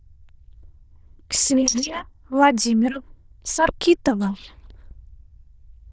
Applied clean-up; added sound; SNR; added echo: neural diffusion model UNIVERSE++.